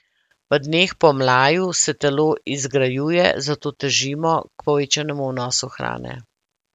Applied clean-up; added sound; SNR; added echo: none; none; none; none.